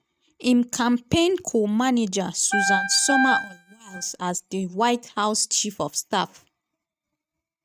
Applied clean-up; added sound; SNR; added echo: neural mask model RNNoise.